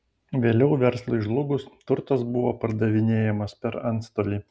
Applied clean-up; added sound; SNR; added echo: none; none; none; none.